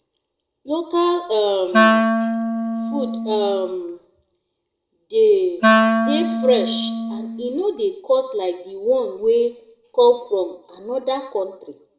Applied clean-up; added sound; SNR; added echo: none; Wind instrument, woodwind instrument; -1 dB; reverberation time 0.6 s.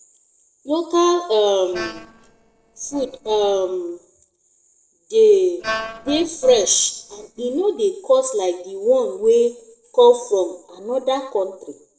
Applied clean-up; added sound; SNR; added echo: neural separator model SepFormer DNS4.